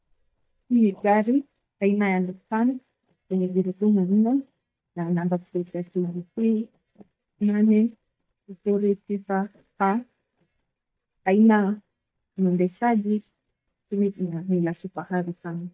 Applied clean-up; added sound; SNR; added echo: neural mask model DeepFilterNet 3.